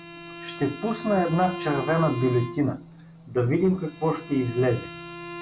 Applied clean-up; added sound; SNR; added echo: none; Bowed string instrument; 12 dB; none.